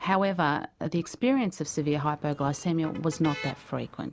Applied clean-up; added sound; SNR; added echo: none; Motor vehicle (road); 17 dB; none.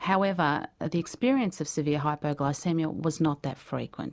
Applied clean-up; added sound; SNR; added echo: none; none; none; none.